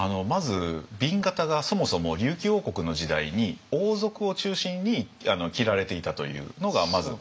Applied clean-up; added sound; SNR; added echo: none; none; none; none.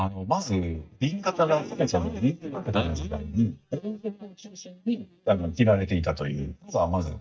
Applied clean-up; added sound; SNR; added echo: neural mask model DeepFilterNet 3.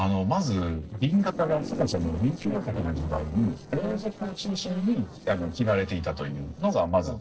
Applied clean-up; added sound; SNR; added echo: neural separator model SepFormer DNS4.